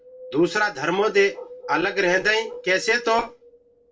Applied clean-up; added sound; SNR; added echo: none; Wind; 17 dB; reverberation time 0.2 s.